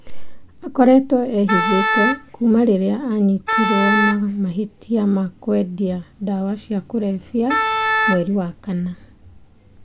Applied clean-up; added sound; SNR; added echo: none; Wind instrument, woodwind instrument; 1 dB; none.